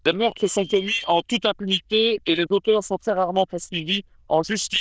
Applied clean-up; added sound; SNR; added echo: neural diffusion model UNIVERSE++.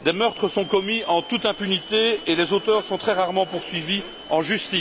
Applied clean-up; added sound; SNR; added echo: none; Crowd / Race car, auto racing / Accelerating, revving, vroom + Hiss / Alarm; 16 dB; none.